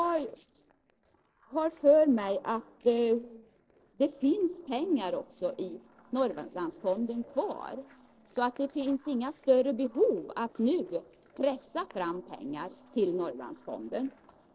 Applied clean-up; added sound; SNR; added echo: neural separator model SepFormer DNS4.